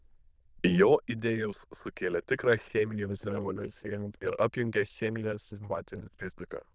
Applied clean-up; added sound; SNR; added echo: neural diffusion model UNIVERSE++.